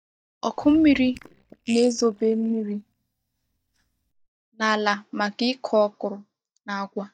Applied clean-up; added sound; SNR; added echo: neural mask model DeepFilterNet 3.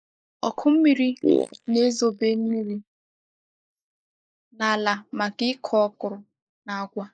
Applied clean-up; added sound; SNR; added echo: neural mask model Resemble Enhance denoiser.